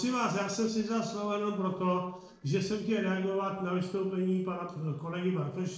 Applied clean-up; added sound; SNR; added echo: neural separator model SepFormer DNS4.